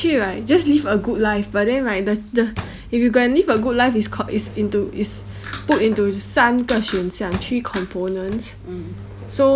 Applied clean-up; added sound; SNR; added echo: none; Engine; 17 dB; none.